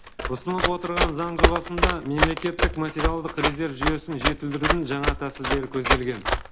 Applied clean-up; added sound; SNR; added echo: none; Run; -2 dB; none.